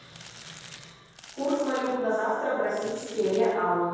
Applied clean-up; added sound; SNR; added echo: none; Crumpling, crinkling; 19 dB; reverberation time 1.2 s.